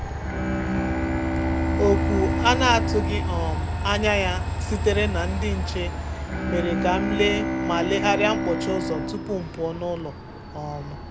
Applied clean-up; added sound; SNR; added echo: none; Bowed string instrument + Train; -1 dB; none.